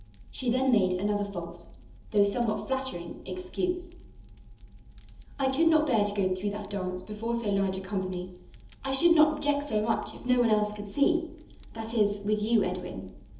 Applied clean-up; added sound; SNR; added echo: none; Fire; 19 dB; reverberation time 0.7 s.